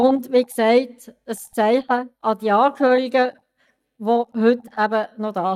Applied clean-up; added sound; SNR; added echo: neural mask model DeepFilterNet 3.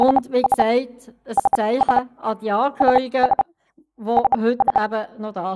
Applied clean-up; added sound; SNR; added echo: neural mask model Resemble Enhance denoiser.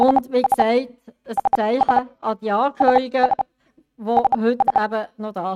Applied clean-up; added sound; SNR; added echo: neural mask model RNNoise.